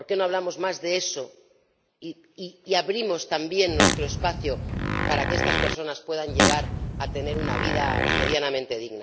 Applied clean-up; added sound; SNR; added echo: none; Fart; -4 dB; none.